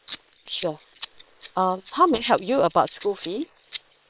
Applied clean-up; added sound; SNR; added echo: neural separator model SepFormer WHAM!.